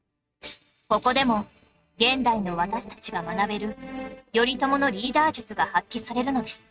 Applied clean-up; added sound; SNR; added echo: neural mask model RNNoise.